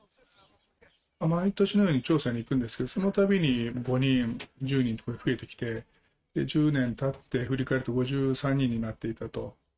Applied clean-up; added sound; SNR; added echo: neural mask model RNNoise.